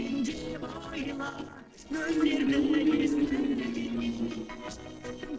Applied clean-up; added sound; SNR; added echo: neural separator model SepFormer DNS4.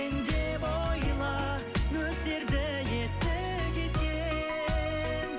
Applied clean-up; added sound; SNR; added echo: none; none; none; none.